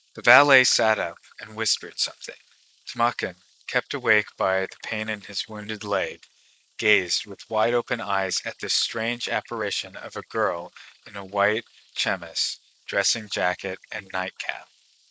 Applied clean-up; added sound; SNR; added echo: neural mask model Resemble Enhance denoiser.